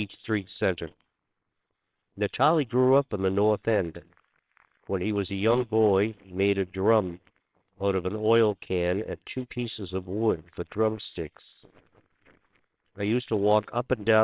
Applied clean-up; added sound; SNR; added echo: neural separator model SepFormer WHAMR!.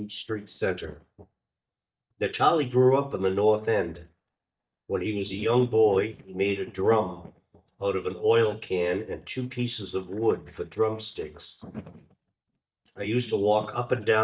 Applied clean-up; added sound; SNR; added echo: neural mask model DeepFilterNet 3.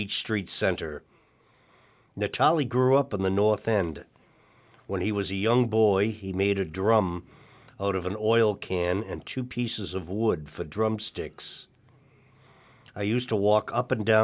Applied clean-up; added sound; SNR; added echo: none; none; none; none.